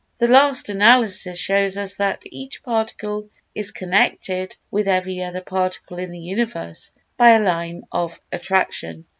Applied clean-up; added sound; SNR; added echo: none; none; none; none.